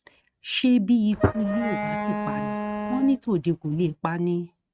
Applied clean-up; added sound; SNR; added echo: neural mask model RNNoise.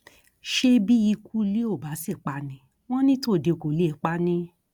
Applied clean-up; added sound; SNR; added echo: none; none; none; none.